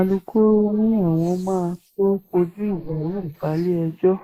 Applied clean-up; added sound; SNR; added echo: neural mask model Resemble Enhance denoiser.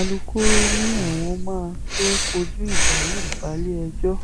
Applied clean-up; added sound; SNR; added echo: none; Breathing; -4 dB; none.